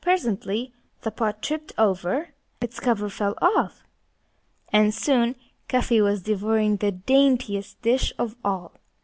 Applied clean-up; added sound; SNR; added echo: none; none; none; none.